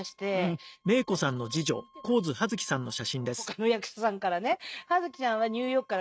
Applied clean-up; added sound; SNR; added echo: neural mask model RNNoise.